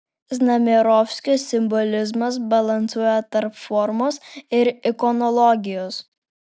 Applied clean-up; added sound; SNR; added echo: none; none; none; none.